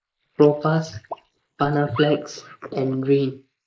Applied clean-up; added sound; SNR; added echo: neural mask model Resemble Enhance denoiser.